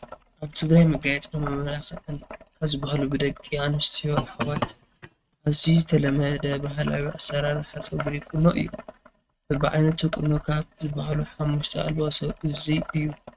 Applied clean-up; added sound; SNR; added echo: neural mask model RNNoise.